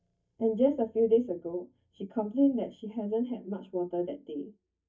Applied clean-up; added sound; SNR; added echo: neural mask model DeepFilterNet 3.